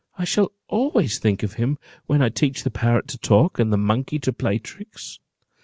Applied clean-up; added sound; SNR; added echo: none; none; none; none.